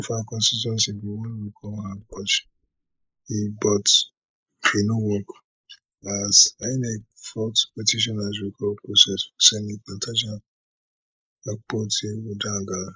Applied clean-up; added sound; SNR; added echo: neural mask model Resemble Enhance denoiser.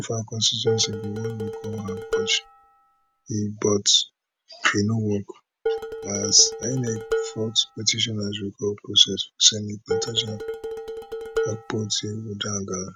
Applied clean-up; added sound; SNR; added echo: none; Dishes, pots, and pans; 6 dB; none.